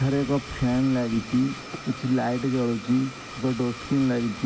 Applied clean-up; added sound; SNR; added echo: none; Domestic sounds, home sounds; 14 dB; none.